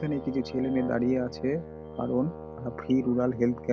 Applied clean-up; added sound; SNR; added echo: none; Brass instrument; 12 dB; none.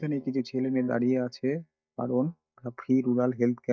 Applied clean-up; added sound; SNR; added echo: neural mask model DeepFilterNet 3.